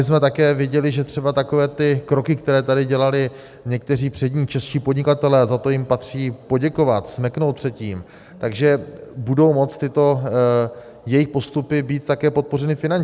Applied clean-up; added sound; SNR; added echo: none; none; none; none.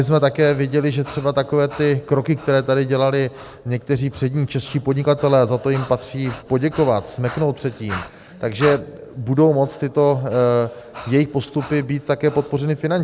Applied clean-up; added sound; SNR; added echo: none; Breathing; 19 dB; none.